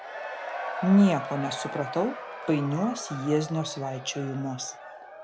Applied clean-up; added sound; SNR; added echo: none; Crowd / Cheering; 9 dB; none.